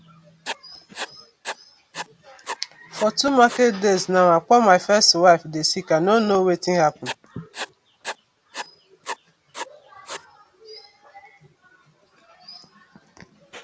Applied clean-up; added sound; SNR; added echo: none; Writing; 15 dB; none.